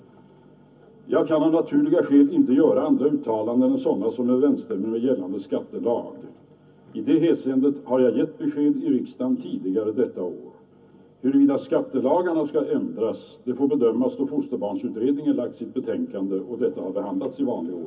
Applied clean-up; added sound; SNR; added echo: none; none; none; reverberation time 0.3 s.